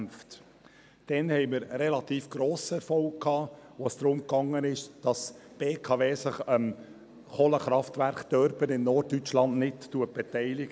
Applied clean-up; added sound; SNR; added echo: none; none; none; none.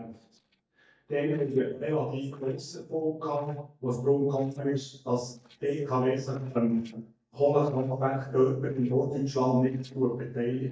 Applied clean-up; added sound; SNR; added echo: neural mask model DeepFilterNet 3.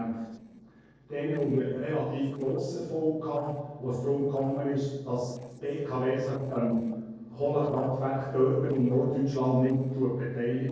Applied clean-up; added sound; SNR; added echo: neural separator model SepFormer DNS4.